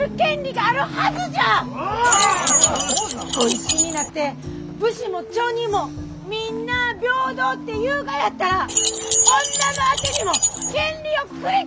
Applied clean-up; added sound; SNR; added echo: none; Keys jangling; -1 dB; none.